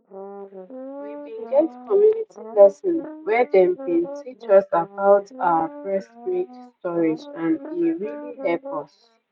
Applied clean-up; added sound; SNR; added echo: neural mask model RNNoise.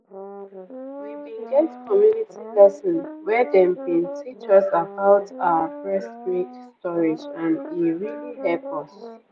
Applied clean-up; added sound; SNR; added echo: none; Brass instrument; 15 dB; none.